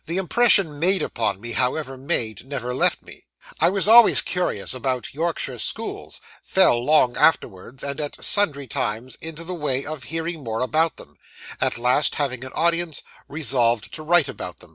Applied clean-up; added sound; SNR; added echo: none; none; none; none.